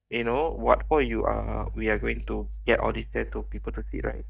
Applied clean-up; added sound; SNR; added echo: neural mask model DeepFilterNet 3.